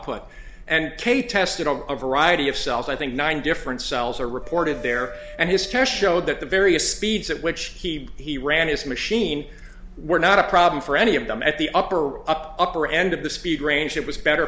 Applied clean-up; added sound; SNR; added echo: none; Wind instrument, woodwind instrument; 20 dB; none.